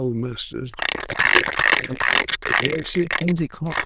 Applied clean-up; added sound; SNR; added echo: neural diffusion model UNIVERSE++.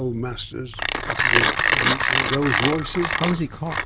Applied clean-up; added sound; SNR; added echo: none; Mechanisms; -3 dB; none.